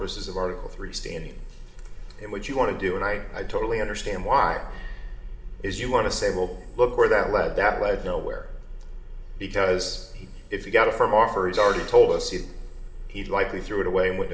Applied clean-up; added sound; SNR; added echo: none; none; none; reverberation time 1.3 s.